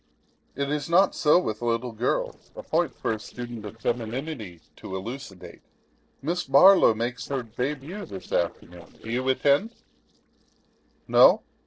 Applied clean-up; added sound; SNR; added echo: neural separator model SepFormer DNS4.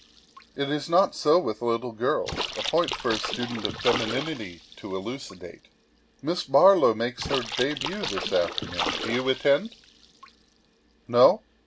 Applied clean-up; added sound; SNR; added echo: none; Splash, splatter; 9 dB; none.